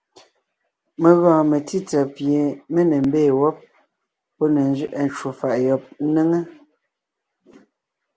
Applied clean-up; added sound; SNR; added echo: none; none; none; none.